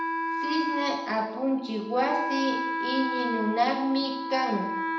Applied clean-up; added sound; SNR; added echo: none; Wind instrument, woodwind instrument; 3 dB; reverberation time 0.8 s.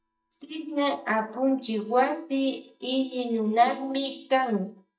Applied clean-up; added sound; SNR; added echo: neural mask model DeepFilterNet 3.